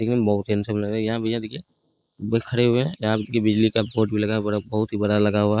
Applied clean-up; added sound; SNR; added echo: neural mask model Resemble Enhance denoiser.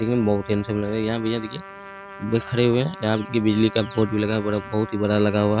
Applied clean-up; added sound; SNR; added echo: none; Trumpet; 16 dB; none.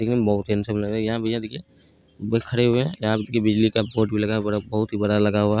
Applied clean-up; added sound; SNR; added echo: none; none; none; none.